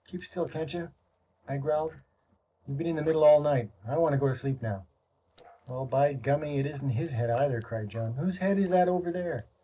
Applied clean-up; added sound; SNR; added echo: neural separator model SepFormer DNS4.